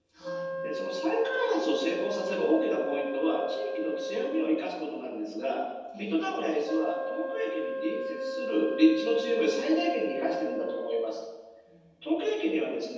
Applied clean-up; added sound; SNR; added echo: none; Wind instrument, woodwind instrument; 6 dB; reverberation time 1.1 s.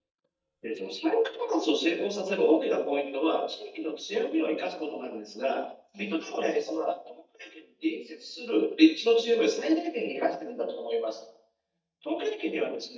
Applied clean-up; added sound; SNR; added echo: neural mask model DeepFilterNet 3.